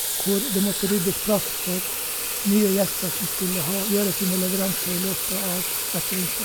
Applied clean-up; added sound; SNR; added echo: none; Sink (filling or washing) / Water tap, faucet; 1 dB; none.